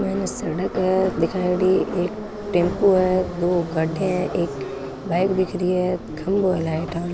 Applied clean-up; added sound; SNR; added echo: none; Subway, metro, underground; 9 dB; none.